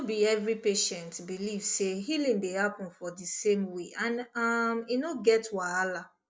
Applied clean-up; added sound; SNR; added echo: none; none; none; none.